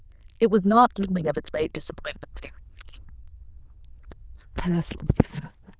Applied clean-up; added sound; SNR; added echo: neural diffusion model UNIVERSE++.